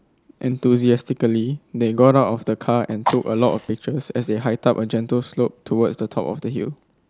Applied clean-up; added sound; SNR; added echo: neural mask model Resemble Enhance denoiser.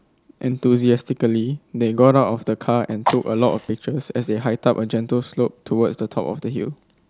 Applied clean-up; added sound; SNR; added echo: none; Fire; 16 dB; none.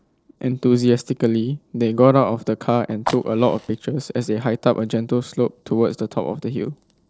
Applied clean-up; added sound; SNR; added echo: neural separator model SepFormer DNS4.